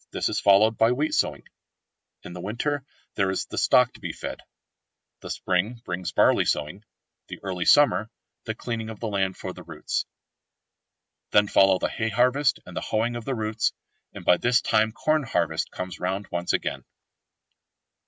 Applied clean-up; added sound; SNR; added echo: none; none; none; none.